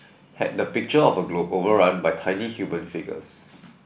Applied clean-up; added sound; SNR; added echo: none; none; none; none.